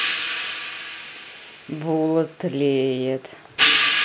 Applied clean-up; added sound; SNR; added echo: none; Hi-hat; -4 dB; none.